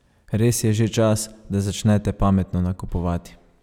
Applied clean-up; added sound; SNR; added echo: none; none; none; none.